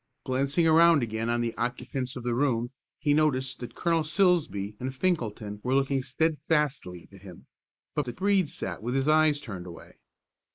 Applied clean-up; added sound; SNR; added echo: neural mask model Resemble Enhance denoiser.